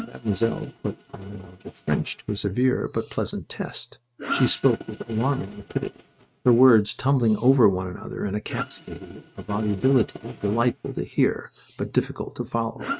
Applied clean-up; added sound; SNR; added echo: neural mask model RNNoise.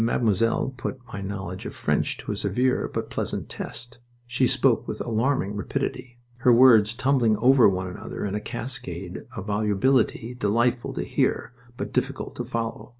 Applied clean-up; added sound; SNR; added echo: none; none; none; none.